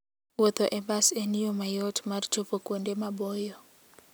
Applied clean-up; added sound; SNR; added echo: none; none; none; none.